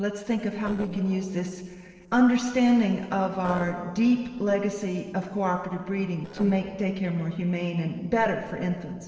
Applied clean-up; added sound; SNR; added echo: neural separator model SepFormer DNS4.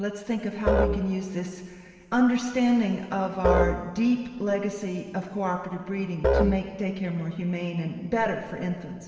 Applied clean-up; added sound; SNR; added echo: none; Musical instrument; 3 dB; reverberation time 2.1 s.